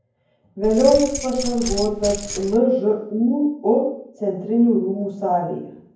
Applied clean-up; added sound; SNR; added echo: none; Keys jangling; 9 dB; reverberation time 0.9 s.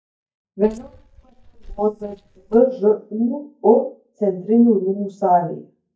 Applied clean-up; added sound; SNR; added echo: neural mask model DeepFilterNet 3.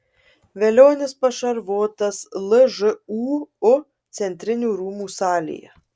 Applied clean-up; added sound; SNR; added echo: none; none; none; none.